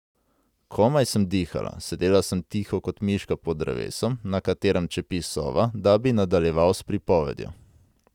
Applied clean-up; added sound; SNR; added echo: none; none; none; none.